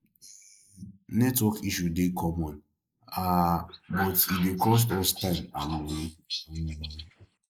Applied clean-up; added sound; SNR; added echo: neural mask model Resemble Enhance denoiser.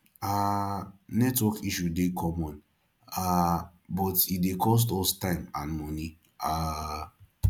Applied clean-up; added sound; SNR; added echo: none; none; none; none.